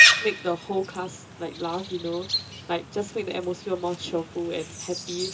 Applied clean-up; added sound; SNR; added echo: none; Livestock, farm animals, working animals; -4 dB; reverberation time 0.2 s.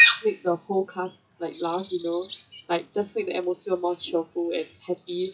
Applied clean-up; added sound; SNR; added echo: classical method WPE with log-MMSE.